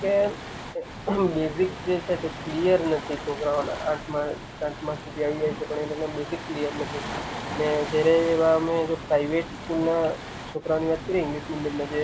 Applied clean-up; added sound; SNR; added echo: none; Waves, surf; 10 dB; none.